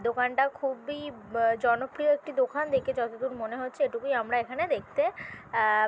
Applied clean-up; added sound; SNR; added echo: none; none; none; none.